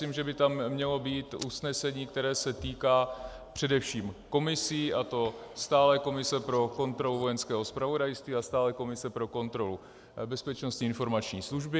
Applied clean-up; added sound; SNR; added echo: none; none; none; none.